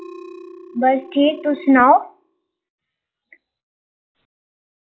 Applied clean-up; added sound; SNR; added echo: classical method log-MMSE.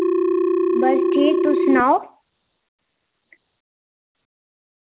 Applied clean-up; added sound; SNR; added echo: none; Telephone; -3 dB; none.